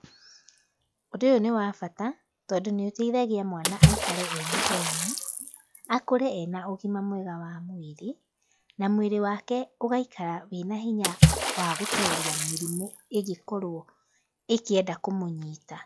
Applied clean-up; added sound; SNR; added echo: classical method log-MMSE.